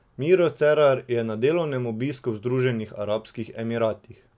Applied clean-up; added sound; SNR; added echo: none; none; none; none.